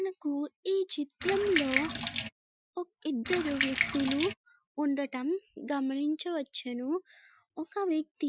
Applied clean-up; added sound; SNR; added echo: classical method Wiener filter.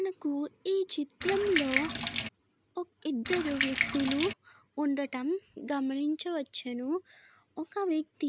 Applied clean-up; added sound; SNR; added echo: none; Sink (filling or washing); -1 dB; none.